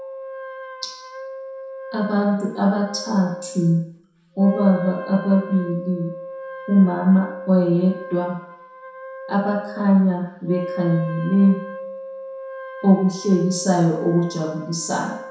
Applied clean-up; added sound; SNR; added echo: none; Wind instrument, woodwind instrument; 13 dB; reverberation time 0.7 s.